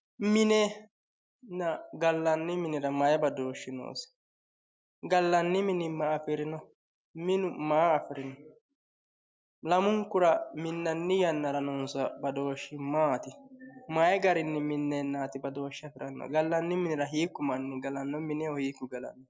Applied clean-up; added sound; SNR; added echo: none; none; none; none.